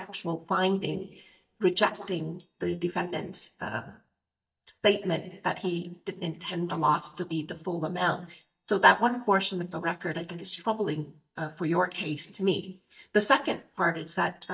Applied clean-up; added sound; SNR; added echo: neural mask model DeepFilterNet 3.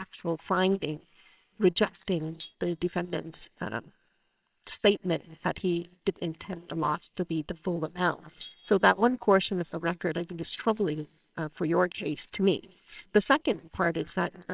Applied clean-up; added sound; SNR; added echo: neural separator model SepFormer WHAMR!.